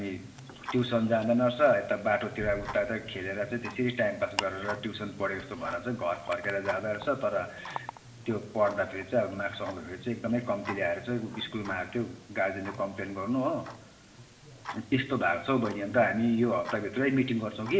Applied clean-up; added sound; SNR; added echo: none; Tick-tock; 15 dB; reverberation time 0.9 s.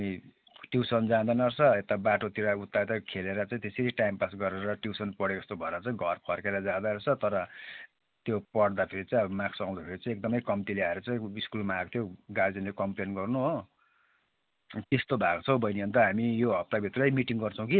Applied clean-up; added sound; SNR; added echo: none; none; none; none.